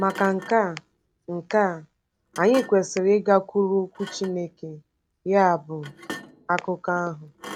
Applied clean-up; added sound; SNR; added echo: none; Thump, thud; 19 dB; none.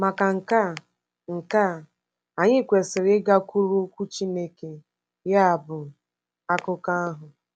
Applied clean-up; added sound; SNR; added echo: none; none; none; none.